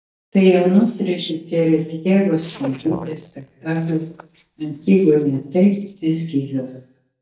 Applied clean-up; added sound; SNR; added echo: neural mask model DeepFilterNet 3.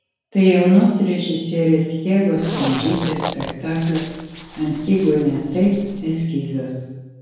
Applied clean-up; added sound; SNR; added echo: none; Zipper (clothing); 11 dB; reverberation time 1.0 s.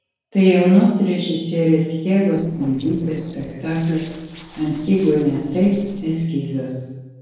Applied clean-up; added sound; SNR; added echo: neural separator model SepFormer DNS4.